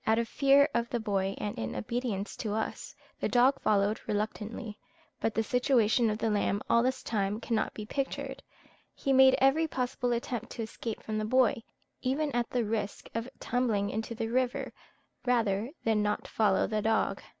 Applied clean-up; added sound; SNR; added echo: none; none; none; none.